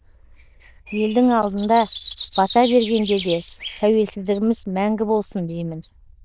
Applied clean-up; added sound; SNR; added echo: neural diffusion model UNIVERSE++.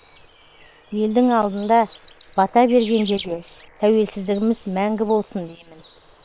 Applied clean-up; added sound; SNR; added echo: neural separator model SepFormer WHAM!.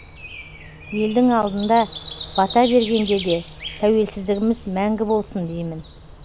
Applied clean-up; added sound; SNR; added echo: none; Breathing; 14 dB; none.